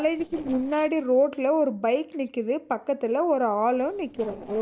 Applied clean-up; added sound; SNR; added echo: neural separator model SepFormer DNS4.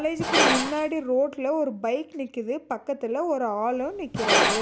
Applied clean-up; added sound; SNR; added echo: none; Glass; 1 dB; none.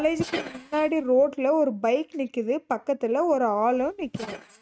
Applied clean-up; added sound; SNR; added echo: neural mask model RNNoise.